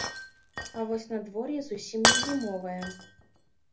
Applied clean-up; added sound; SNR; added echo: none; Shatter; -3 dB; reverberation time 0.3 s.